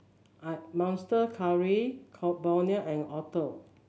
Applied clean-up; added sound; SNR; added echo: none; none; none; none.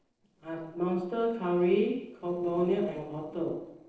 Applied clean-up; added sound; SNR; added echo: neural separator model SepFormer DNS4.